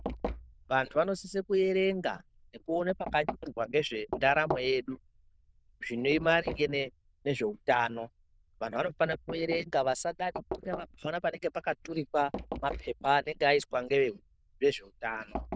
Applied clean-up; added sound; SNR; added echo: neural diffusion model UNIVERSE++.